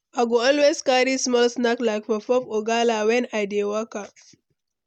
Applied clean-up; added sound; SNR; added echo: none; none; none; none.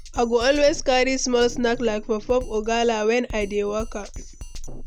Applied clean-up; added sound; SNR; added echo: none; Drum kit; 11 dB; none.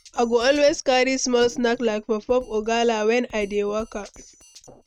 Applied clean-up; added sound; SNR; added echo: neural mask model RNNoise.